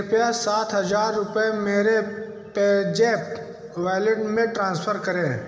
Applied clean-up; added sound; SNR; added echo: none; none; none; reverberation time 3.0 s.